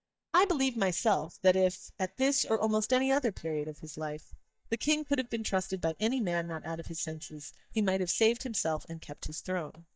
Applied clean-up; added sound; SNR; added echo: neural mask model DeepFilterNet 3.